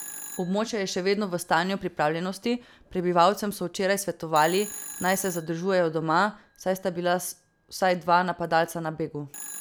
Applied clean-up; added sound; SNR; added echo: none; Telephone; 18 dB; none.